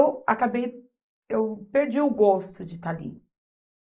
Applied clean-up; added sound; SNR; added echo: neural mask model Resemble Enhance denoiser.